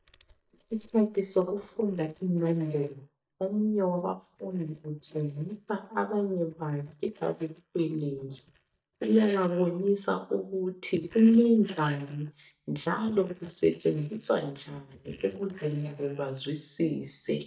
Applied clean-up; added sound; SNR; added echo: neural mask model DeepFilterNet 3.